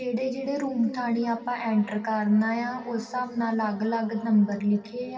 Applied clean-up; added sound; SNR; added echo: none; none; none; reverberation time 2.8 s.